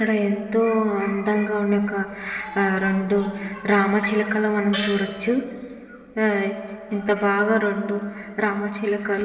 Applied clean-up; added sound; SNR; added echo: none; Gong; 8 dB; reverberation time 2.9 s.